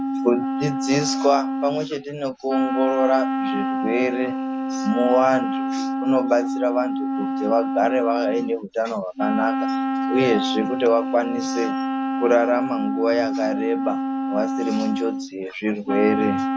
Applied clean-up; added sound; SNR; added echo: none; Wind instrument, woodwind instrument; 1 dB; none.